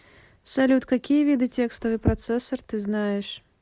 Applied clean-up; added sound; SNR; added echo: none; none; none; none.